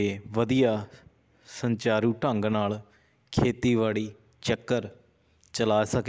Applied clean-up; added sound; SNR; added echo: none; none; none; none.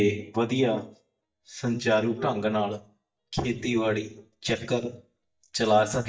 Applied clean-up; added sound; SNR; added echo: neural mask model DeepFilterNet 3.